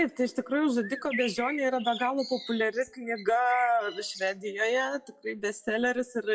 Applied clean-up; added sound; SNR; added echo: classical method WPE with log-MMSE.